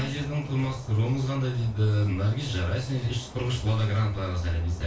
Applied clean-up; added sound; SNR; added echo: none; Subway, metro, underground; 19 dB; reverberation time 0.2 s.